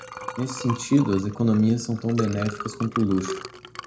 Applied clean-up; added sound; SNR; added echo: none; Liquid; 11 dB; reverberation time 0.4 s.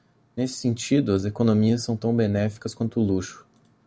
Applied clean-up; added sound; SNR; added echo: none; none; none; none.